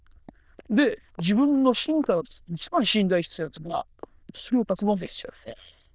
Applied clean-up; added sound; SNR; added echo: neural diffusion model UNIVERSE++.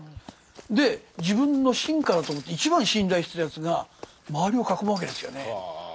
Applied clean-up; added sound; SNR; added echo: none; Run; 19 dB; none.